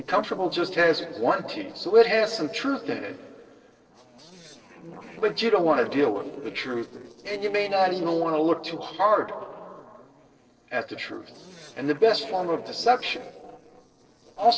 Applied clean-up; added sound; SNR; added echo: neural separator model SepFormer DNS4.